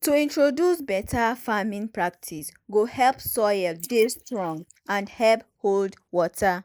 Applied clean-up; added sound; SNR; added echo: neural mask model Resemble Enhance denoiser.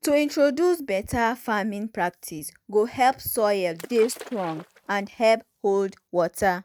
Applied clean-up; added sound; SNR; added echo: neural mask model RNNoise.